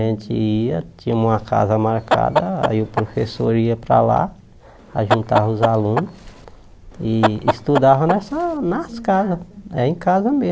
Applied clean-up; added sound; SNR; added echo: none; Chicken, rooster; 4 dB; none.